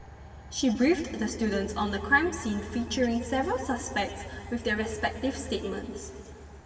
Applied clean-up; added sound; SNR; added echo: none; Train; 13 dB; reverberation time 2.4 s.